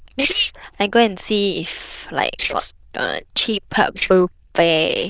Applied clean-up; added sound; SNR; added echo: neural diffusion model UNIVERSE++.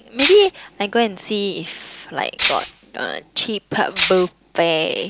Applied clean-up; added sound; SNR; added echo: none; Rattle (instrument); 2 dB; none.